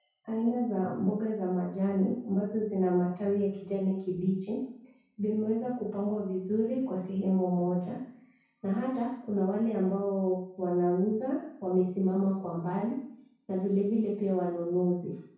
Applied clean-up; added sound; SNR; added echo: none; none; none; reverberation time 0.6 s.